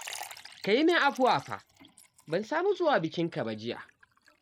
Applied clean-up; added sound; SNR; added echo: neural mask model RNNoise.